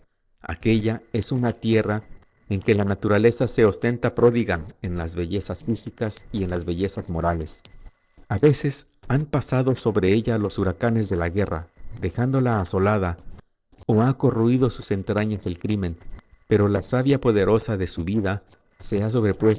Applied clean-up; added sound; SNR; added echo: neural separator model SepFormer DNS4.